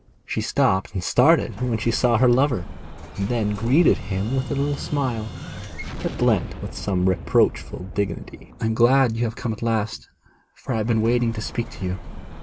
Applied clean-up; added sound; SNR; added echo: none; Explosion; 12 dB; none.